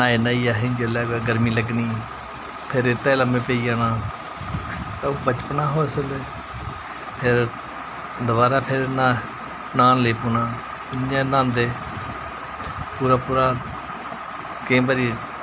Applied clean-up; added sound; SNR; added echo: none; none; none; none.